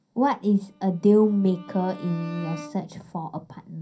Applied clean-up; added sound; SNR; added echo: none; Bowed string instrument; 20 dB; reverberation time 0.3 s.